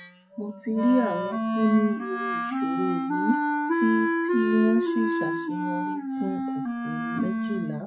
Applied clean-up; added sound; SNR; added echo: classical method WPE with log-MMSE.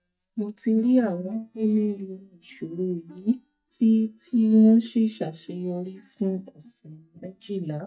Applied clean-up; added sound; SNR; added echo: neural mask model DeepFilterNet 3.